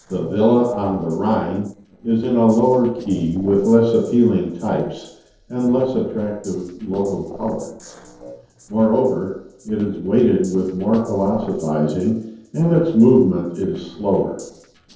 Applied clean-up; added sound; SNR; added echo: neural separator model SepFormer DNS4.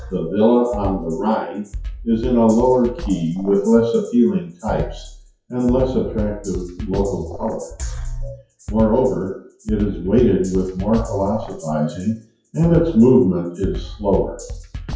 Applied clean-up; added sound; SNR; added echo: classical method WPE with log-MMSE.